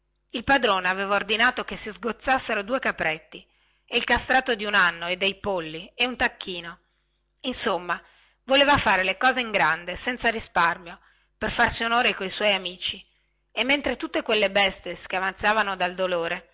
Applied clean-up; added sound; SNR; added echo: none; none; none; none.